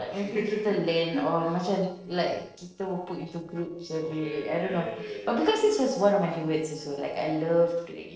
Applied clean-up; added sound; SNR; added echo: neural separator model SepFormer DNS4.